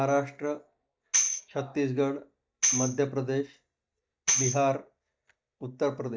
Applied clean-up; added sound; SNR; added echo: neural mask model DeepFilterNet 3.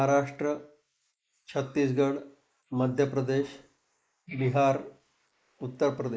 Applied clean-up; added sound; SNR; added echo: neural mask model Resemble Enhance denoiser.